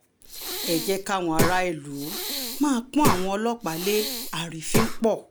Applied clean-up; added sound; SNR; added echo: none; Breathing; 1 dB; none.